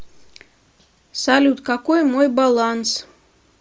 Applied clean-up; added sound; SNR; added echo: none; none; none; none.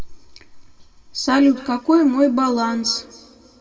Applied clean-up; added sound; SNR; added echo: none; none; none; reverberation time 1.5 s.